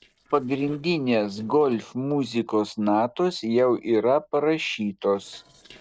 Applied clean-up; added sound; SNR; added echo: neural separator model SepFormer DNS4.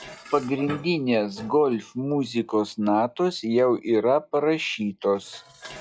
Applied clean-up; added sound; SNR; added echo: classical method log-MMSE.